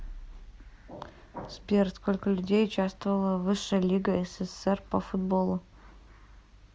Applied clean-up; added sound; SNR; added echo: none; none; none; none.